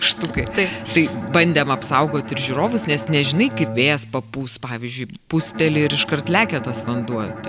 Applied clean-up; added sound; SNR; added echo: none; Bowed string instrument; 11 dB; none.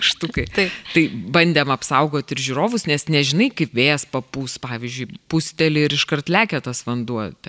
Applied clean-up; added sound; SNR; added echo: none; none; none; none.